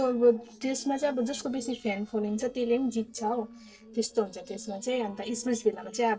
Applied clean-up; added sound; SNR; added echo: neural separator model SepFormer DNS4.